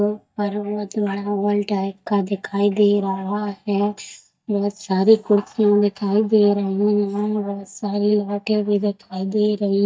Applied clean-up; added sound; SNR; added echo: neural mask model DeepFilterNet 3.